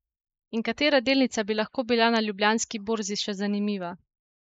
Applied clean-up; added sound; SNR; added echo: neural mask model Resemble Enhance denoiser.